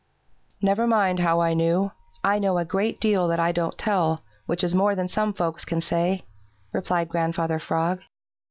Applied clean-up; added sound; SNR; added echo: none; none; none; none.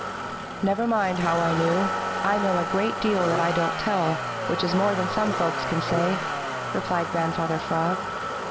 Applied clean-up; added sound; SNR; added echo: none; Motor vehicle (road); 2 dB; none.